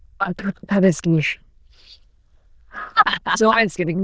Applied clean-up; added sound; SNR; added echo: neural diffusion model UNIVERSE++.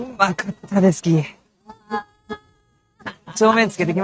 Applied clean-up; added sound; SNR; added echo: neural mask model RNNoise.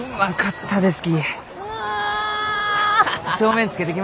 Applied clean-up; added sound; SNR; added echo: none; none; none; none.